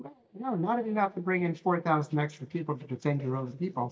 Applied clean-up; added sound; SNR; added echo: neural mask model DeepFilterNet 3.